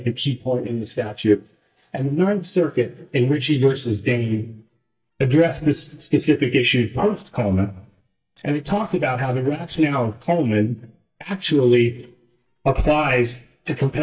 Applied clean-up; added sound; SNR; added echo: neural mask model DeepFilterNet 3.